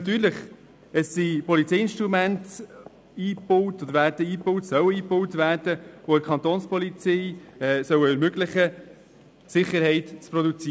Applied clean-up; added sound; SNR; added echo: none; none; none; none.